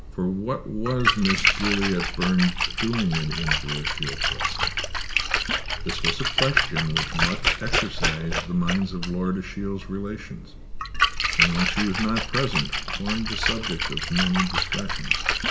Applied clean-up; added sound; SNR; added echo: none; Splash, splatter; -2 dB; reverberation time 1.4 s.